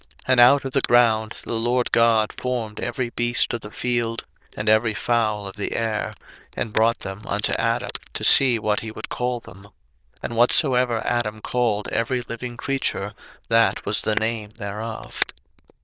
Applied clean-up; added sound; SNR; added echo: neural diffusion model UNIVERSE++.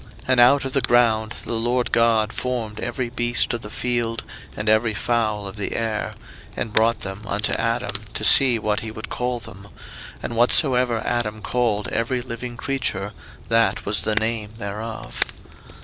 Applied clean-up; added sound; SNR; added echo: none; Crackle; 14 dB; none.